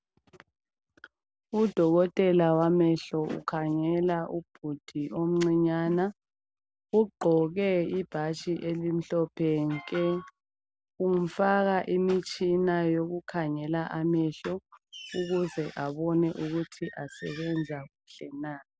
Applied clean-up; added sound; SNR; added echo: none; none; none; none.